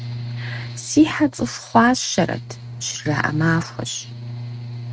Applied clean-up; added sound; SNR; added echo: neural mask model RNNoise.